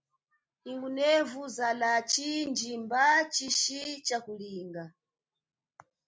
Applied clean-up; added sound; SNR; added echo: none; none; none; none.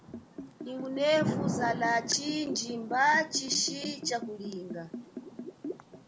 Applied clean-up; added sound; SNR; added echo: none; Thunder / Rain + Liquid; 6 dB; none.